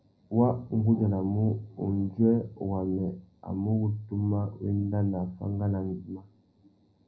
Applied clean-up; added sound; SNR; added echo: none; none; none; reverberation time 0.5 s.